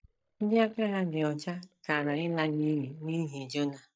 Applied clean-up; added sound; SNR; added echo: neural mask model DeepFilterNet 3.